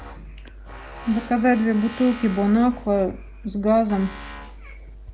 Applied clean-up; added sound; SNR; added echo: none; Tools; 16 dB; none.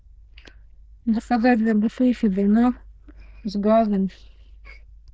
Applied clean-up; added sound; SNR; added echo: neural diffusion model UNIVERSE++.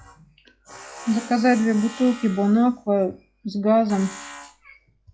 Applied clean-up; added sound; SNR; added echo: classical method log-MMSE.